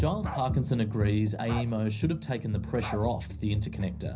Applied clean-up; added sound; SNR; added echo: none; Bark; 16 dB; reverberation time 0.5 s.